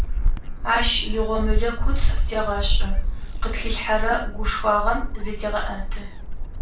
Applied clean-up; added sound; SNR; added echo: none; Gull, seagull; -5 dB; reverberation time 0.3 s.